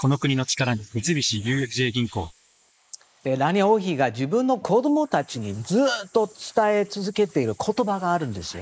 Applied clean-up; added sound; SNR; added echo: neural mask model Resemble Enhance denoiser.